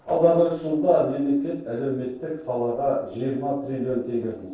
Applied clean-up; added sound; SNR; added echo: neural separator model SepFormer DNS4.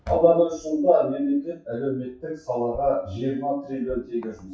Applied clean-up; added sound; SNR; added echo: classical method WPE with log-MMSE.